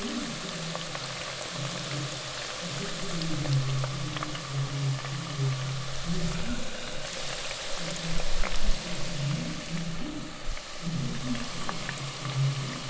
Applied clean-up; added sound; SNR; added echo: none; Water tap, faucet; -4 dB; reverberation time 1.2 s.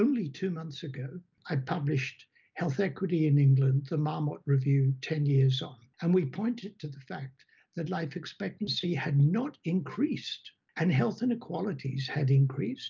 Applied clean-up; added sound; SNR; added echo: none; none; none; none.